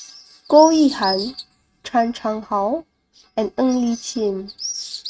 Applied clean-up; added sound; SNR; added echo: neural mask model RNNoise.